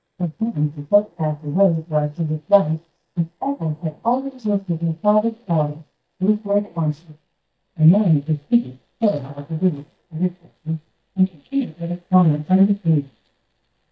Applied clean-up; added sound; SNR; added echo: neural mask model DeepFilterNet 3.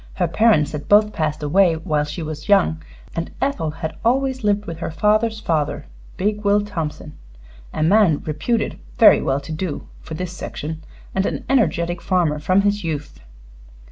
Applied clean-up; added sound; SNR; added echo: none; none; none; none.